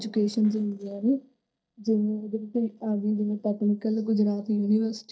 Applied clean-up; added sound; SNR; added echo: neural mask model DeepFilterNet 3.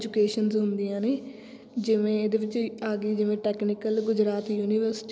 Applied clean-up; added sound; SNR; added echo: none; none; none; none.